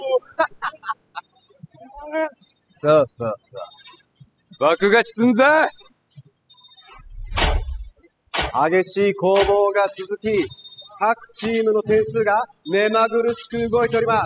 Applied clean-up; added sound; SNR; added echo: classical method spectral subtraction.